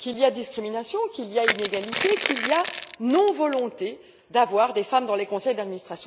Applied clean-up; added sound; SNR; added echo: none; Crushing; 5 dB; none.